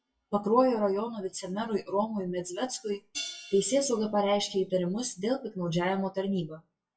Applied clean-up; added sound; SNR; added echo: classical method WPE with log-MMSE.